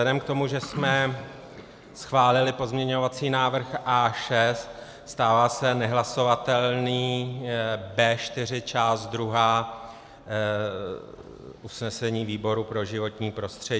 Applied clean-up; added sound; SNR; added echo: none; none; none; none.